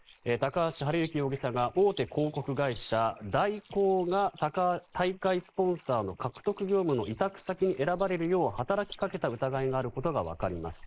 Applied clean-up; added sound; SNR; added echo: neural mask model Resemble Enhance denoiser.